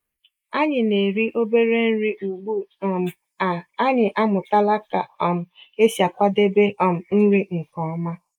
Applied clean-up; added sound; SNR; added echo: neural mask model Resemble Enhance denoiser.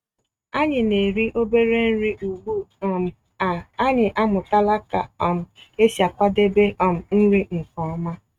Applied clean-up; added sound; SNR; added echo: neural mask model RNNoise.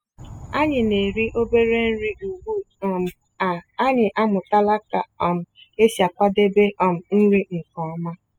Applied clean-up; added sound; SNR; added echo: classical method spectral subtraction.